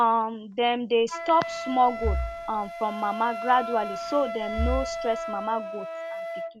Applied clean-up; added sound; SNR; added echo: none; Wind instrument, woodwind instrument + Breathing; 6 dB; none.